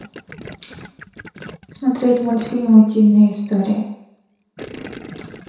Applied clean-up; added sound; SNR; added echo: none; Gurgling; 20 dB; reverberation time 0.7 s.